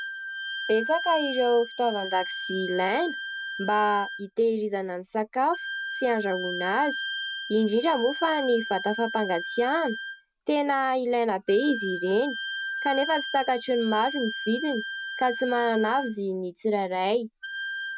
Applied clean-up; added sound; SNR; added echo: none; Wind instrument, woodwind instrument; 8 dB; none.